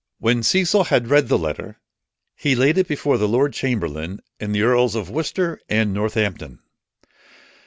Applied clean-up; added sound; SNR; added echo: none; none; none; none.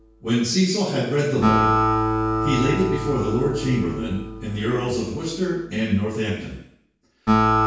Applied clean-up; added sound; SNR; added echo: none; Acoustic guitar; 1 dB; reverberation time 0.6 s.